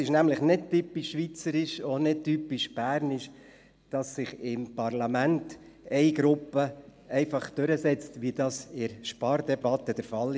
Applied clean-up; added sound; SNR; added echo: none; none; none; none.